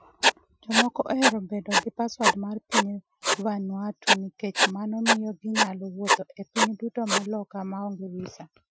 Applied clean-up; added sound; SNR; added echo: classical method Wiener filter.